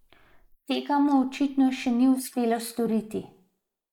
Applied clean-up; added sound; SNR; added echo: neural mask model Resemble Enhance denoiser.